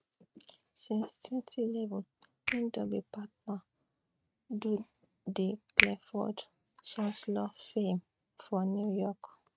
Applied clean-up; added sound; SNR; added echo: neural mask model RNNoise.